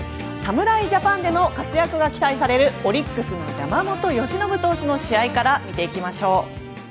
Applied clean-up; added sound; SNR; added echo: none; none; none; none.